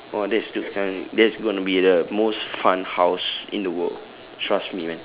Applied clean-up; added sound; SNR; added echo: none; none; none; none.